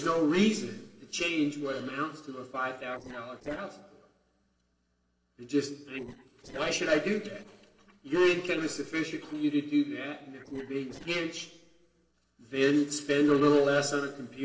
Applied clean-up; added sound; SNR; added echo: neural separator model SepFormer DNS4.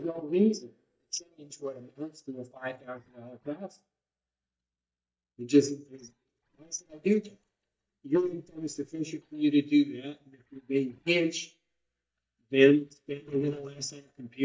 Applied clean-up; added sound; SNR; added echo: neural mask model DeepFilterNet 3.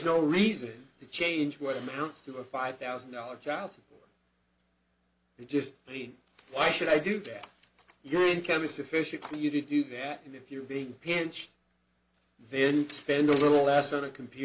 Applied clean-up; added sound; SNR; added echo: none; none; none; none.